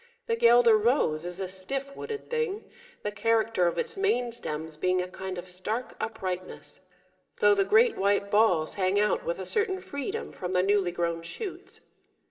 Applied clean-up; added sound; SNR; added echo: none; none; none; reverberation time 1.2 s.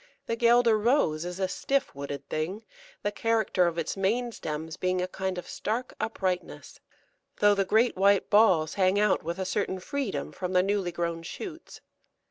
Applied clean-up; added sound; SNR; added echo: none; none; none; none.